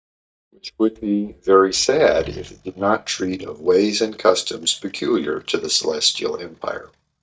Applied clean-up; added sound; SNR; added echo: neural mask model DeepFilterNet 3.